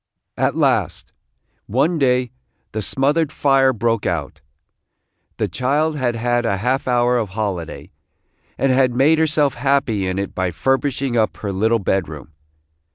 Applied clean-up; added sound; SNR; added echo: none; none; none; none.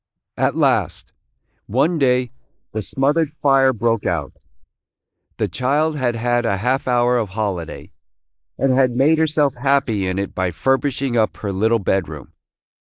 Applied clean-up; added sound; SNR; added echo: neural mask model Resemble Enhance denoiser.